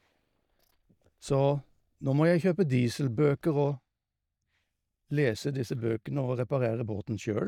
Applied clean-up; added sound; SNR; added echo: neural mask model DeepFilterNet 3.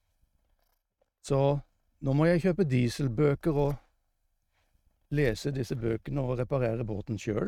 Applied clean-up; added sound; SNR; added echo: neural mask model RNNoise.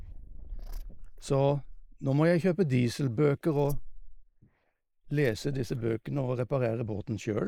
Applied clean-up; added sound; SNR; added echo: neural mask model Resemble Enhance denoiser.